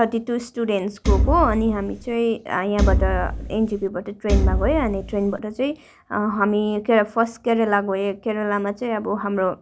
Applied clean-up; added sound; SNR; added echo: none; Thump, thud; -1 dB; none.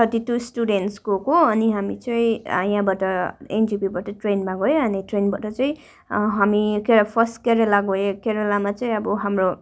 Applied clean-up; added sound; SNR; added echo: none; none; none; none.